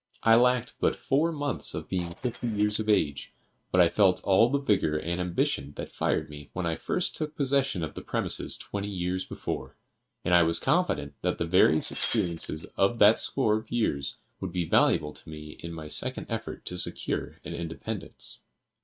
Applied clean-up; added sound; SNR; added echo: neural mask model RNNoise.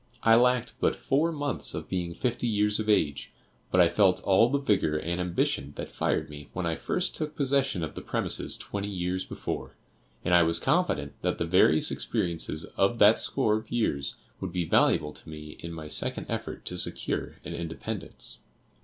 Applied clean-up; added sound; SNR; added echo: none; none; none; none.